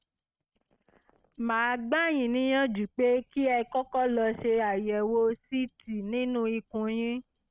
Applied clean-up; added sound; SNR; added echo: neural mask model RNNoise.